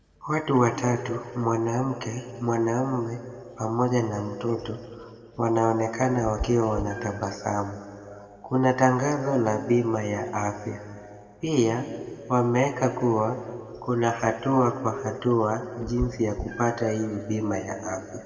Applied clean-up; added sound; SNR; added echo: none; Meow; 19 dB; reverberation time 2.0 s.